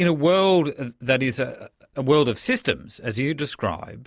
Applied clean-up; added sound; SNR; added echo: none; none; none; none.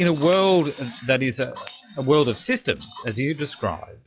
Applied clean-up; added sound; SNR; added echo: classical method log-MMSE.